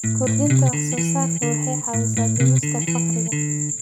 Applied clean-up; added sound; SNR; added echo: none; Electric guitar; -4 dB; none.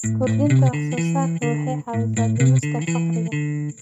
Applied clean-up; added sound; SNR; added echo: neural mask model RNNoise.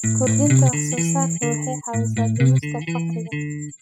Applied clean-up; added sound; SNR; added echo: classical method spectral subtraction.